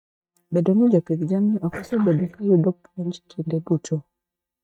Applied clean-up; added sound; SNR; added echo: neural mask model DeepFilterNet 3.